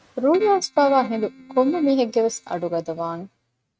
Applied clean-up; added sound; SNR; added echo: neural mask model RNNoise.